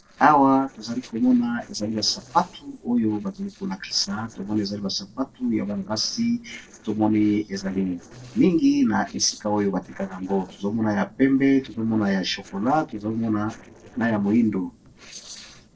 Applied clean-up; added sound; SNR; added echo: neural separator model SepFormer DNS4.